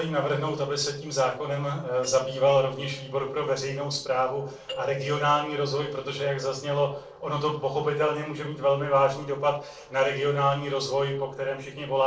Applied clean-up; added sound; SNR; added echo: neural separator model SepFormer DNS4.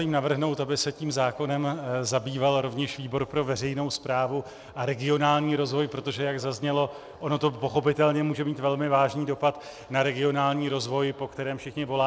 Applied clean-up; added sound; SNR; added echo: none; none; none; none.